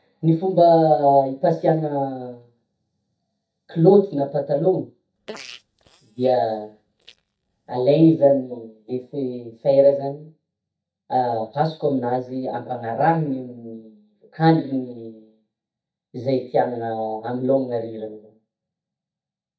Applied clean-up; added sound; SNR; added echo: neural mask model DeepFilterNet 3.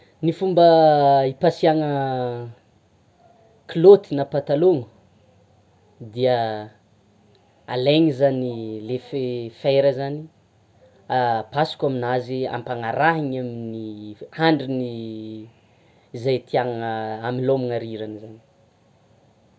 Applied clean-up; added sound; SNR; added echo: none; none; none; none.